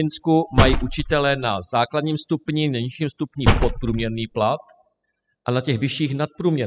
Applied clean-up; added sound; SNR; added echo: classical method spectral subtraction.